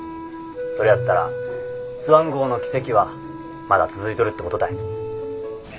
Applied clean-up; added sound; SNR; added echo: none; none; none; none.